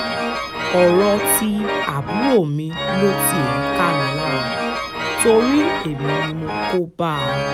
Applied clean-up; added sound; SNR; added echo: none; Organ; 2 dB; none.